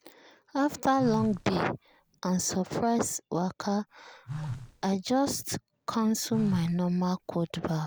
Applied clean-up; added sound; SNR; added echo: none; Telephone; 12 dB; none.